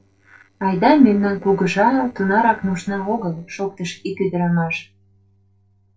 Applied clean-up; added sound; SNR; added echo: neural separator model SepFormer DNS4.